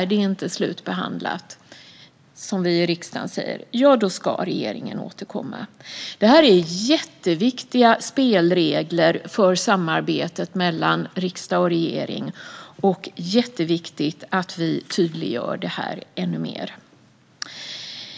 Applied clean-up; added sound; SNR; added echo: none; none; none; none.